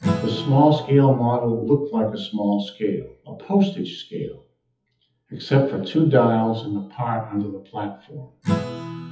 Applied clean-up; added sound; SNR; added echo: classical method WPE with log-MMSE.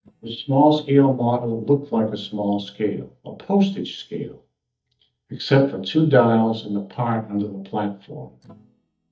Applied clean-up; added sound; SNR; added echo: neural mask model DeepFilterNet 3.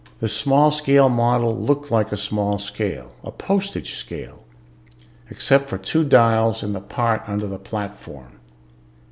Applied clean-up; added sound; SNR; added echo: none; none; none; none.